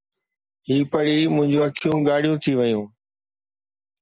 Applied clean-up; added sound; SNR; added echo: none; none; none; none.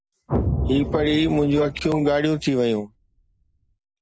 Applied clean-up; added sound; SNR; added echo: none; Explosion; 7 dB; none.